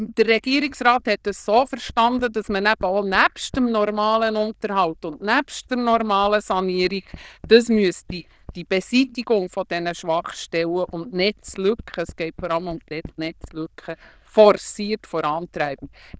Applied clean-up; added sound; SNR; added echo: neural diffusion model UNIVERSE++.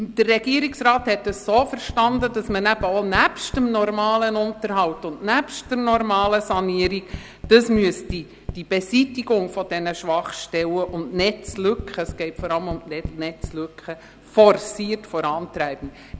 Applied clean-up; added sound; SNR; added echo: none; Tap; 17 dB; none.